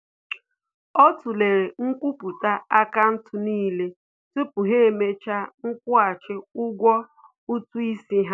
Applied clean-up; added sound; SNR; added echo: none; none; none; none.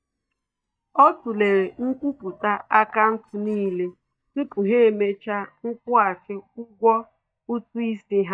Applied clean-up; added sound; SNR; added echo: neural mask model DeepFilterNet 3.